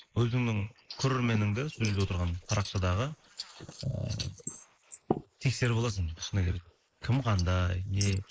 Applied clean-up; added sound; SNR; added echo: neural mask model Resemble Enhance denoiser.